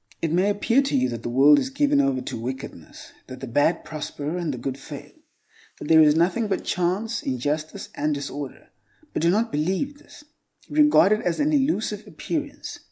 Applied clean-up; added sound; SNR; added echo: neural mask model Resemble Enhance denoiser.